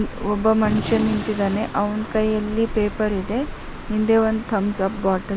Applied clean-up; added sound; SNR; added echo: none; Gunshot, gunfire + Rain; 10 dB; none.